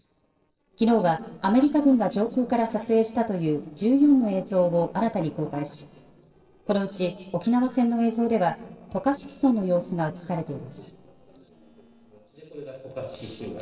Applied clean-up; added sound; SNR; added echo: neural separator model SepFormer DNS4.